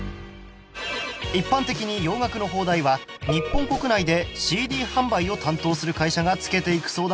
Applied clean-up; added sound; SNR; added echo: none; none; none; none.